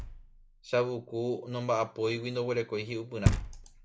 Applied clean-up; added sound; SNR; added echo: none; Knock; 3 dB; none.